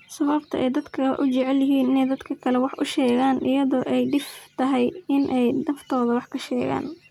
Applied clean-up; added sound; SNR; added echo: none; none; none; none.